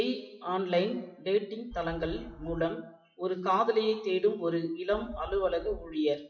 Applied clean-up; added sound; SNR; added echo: classical method WPE with log-MMSE.